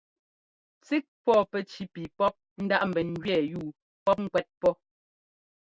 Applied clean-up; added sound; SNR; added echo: none; none; none; none.